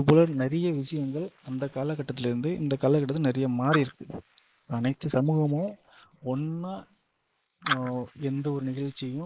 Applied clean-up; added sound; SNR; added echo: neural mask model Resemble Enhance denoiser.